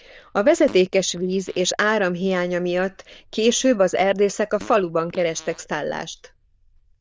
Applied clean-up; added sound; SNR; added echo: neural diffusion model UNIVERSE++.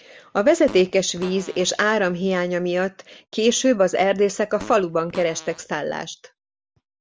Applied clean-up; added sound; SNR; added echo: none; Fart; 19 dB; none.